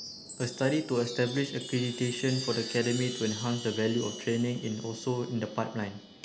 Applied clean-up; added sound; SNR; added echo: none; Chime; 11 dB; none.